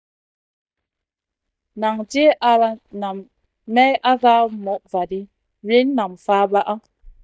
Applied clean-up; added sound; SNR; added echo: neural mask model DeepFilterNet 3.